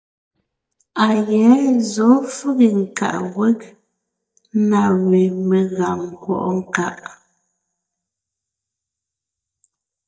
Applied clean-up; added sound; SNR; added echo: neural mask model DeepFilterNet 3.